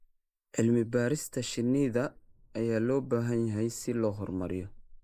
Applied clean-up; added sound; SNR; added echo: neural mask model Resemble Enhance denoiser.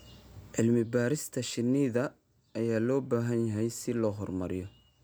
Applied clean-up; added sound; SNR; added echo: none; none; none; none.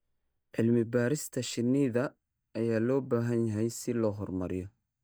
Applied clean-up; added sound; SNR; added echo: neural mask model DeepFilterNet 3.